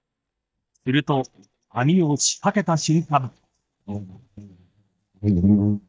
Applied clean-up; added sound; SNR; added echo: neural mask model DeepFilterNet 3.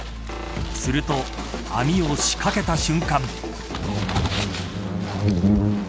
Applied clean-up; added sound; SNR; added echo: none; none; none; none.